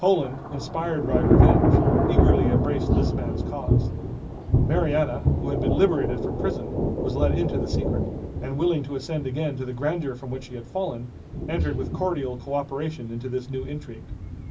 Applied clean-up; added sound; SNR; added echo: none; Thunder / Rain; -3 dB; reverberation time 0.4 s.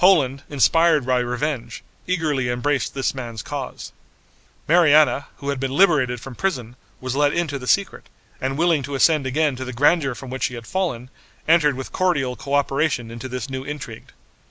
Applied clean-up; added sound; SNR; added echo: none; none; none; none.